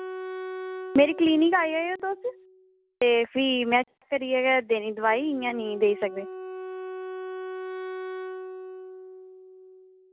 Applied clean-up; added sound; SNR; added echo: none; Wind instrument, woodwind instrument; 12 dB; none.